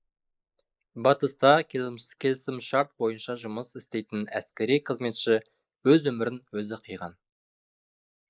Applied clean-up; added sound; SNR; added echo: neural mask model Resemble Enhance denoiser.